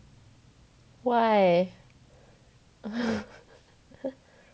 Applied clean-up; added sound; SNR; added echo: none; none; none; none.